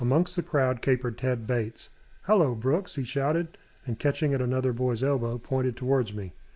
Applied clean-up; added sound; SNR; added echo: neural mask model Resemble Enhance denoiser.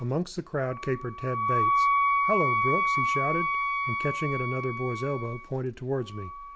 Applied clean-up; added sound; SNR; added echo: none; Wind instrument, woodwind instrument; -3 dB; none.